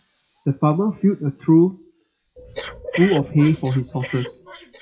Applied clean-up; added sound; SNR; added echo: classical method WPE with log-MMSE.